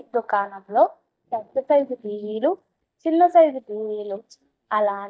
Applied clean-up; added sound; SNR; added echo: neural mask model DeepFilterNet 3.